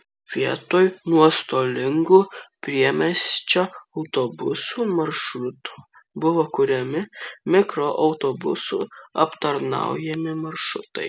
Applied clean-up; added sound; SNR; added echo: none; none; none; none.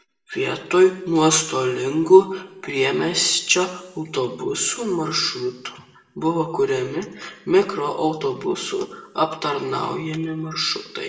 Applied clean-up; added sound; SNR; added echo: none; none; none; reverberation time 0.8 s.